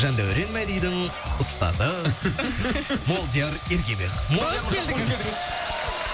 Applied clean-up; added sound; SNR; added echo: none; Engine; 12 dB; none.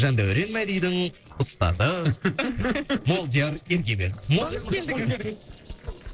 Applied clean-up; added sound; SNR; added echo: neural separator model SepFormer DNS4.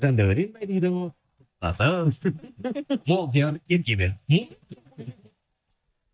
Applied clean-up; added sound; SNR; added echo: neural mask model DeepFilterNet 3.